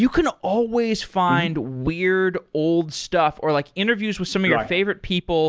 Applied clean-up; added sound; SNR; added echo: none; none; none; none.